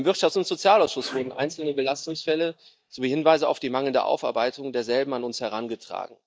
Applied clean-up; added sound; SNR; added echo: neural mask model DeepFilterNet 3.